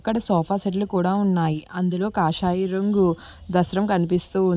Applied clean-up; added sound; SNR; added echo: none; none; none; none.